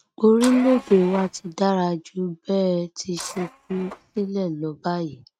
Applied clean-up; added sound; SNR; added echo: neural mask model RNNoise.